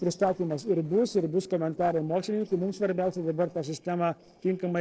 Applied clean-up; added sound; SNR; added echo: neural separator model SepFormer DNS4.